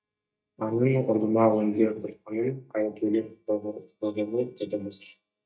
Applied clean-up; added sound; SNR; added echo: neural mask model DeepFilterNet 3.